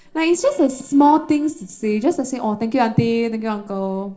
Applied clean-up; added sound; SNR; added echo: neural separator model SepFormer DNS4.